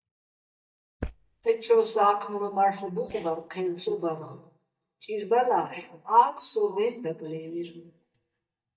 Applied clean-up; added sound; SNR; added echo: neural mask model DeepFilterNet 3.